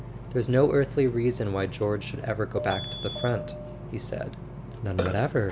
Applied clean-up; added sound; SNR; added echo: none; Burping, eructation; 9 dB; none.